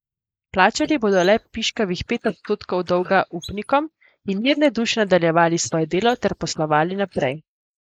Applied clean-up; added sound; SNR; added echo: neural mask model Resemble Enhance denoiser.